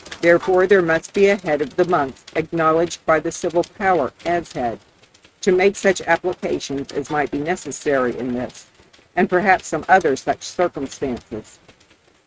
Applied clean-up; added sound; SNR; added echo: neural mask model RNNoise.